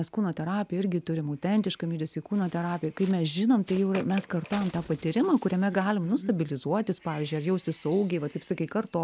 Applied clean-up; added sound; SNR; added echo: none; Bird; 20 dB; none.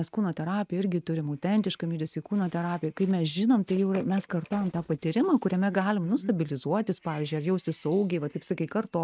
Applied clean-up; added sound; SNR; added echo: neural mask model RNNoise.